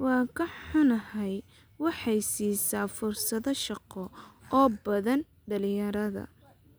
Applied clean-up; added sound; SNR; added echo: none; none; none; none.